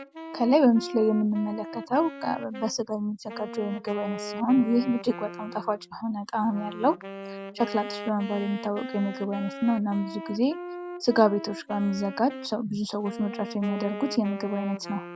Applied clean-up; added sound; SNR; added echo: none; Wind instrument, woodwind instrument; 12 dB; none.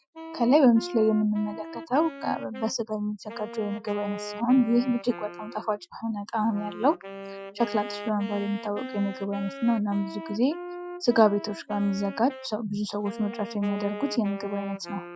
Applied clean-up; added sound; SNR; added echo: classical method Wiener filter.